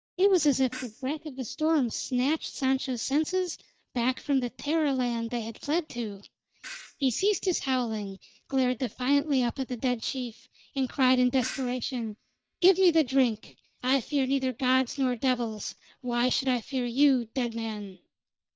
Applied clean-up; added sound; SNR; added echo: neural mask model DeepFilterNet 3.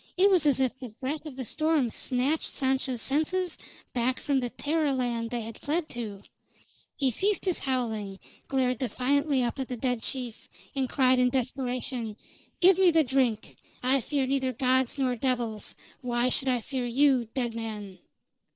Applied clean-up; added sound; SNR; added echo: neural mask model Resemble Enhance denoiser.